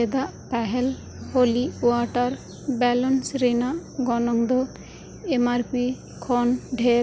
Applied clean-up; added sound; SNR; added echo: none; none; none; none.